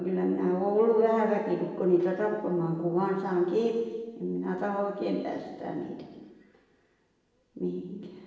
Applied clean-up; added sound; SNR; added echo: none; none; none; reverberation time 1.2 s.